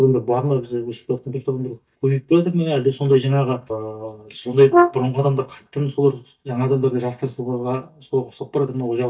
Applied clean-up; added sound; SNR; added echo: neural mask model DeepFilterNet 3.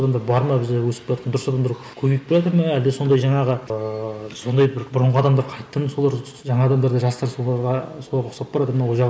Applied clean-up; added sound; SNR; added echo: none; none; none; none.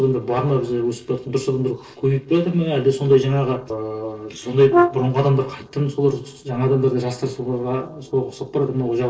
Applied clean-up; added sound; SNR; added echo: neural separator model SepFormer DNS4.